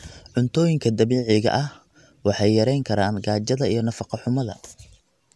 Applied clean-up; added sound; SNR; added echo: none; none; none; none.